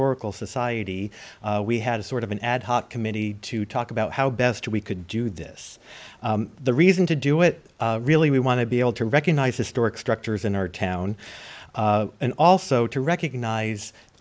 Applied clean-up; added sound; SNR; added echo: none; none; none; none.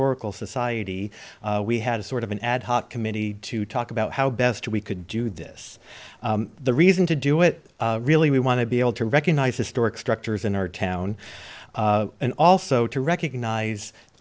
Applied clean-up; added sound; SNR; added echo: neural separator model SepFormer DNS4.